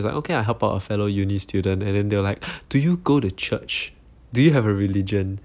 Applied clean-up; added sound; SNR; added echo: none; none; none; none.